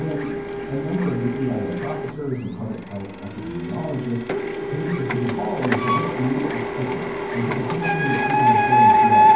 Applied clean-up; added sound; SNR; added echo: none; Printer; -5 dB; reverberation time 0.9 s.